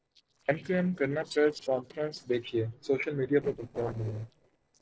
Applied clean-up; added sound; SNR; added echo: neural separator model SepFormer DNS4.